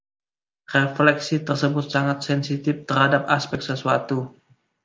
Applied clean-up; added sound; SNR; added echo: none; none; none; none.